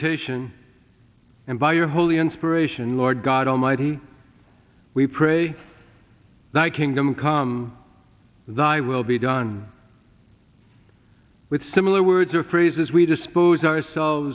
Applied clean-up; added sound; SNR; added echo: none; none; none; none.